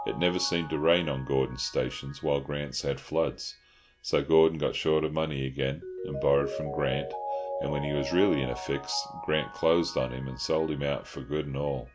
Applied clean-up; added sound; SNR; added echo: none; Mallet percussion; 11 dB; none.